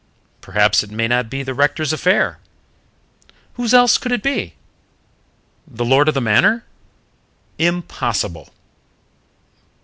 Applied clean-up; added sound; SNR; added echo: none; none; none; none.